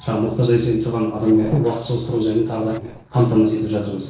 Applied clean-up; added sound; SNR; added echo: neural separator model SepFormer DNS4.